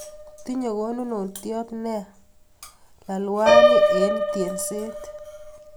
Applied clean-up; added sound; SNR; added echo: none; Piano; -5 dB; none.